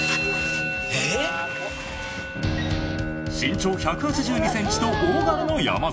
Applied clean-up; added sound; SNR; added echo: none; Musical instrument + Bowed string instrument; 4 dB; none.